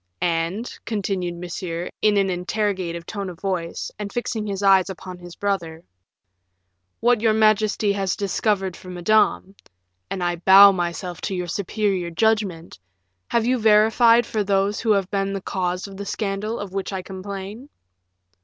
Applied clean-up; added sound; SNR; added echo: none; none; none; none.